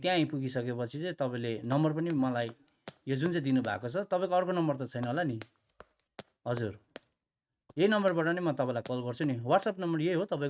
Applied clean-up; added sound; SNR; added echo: neural mask model RNNoise.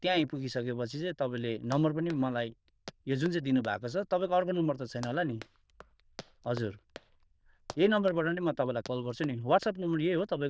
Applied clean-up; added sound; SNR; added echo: neural diffusion model UNIVERSE++.